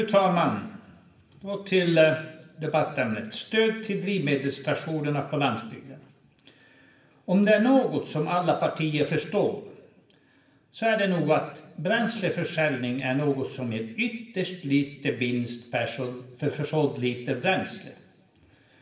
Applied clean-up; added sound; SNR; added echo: none; none; none; reverberation time 0.9 s.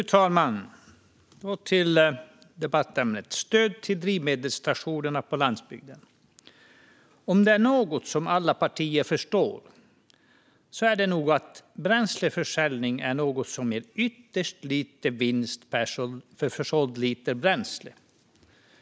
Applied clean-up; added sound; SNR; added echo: none; none; none; none.